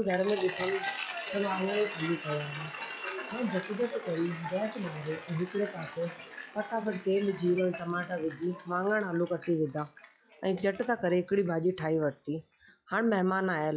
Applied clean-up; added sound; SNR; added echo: classical method log-MMSE.